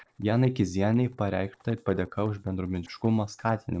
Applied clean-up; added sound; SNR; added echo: neural separator model SepFormer DNS4.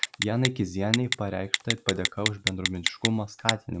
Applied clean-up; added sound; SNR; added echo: none; Telephone; 2 dB; none.